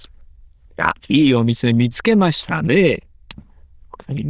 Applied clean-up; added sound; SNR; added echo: neural diffusion model UNIVERSE++.